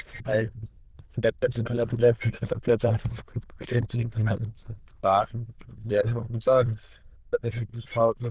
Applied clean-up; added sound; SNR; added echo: neural diffusion model UNIVERSE++.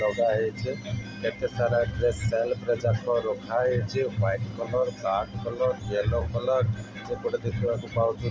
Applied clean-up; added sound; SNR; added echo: none; none; none; none.